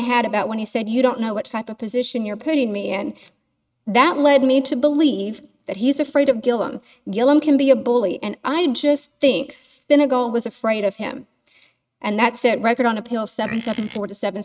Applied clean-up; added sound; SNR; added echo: neural mask model RNNoise.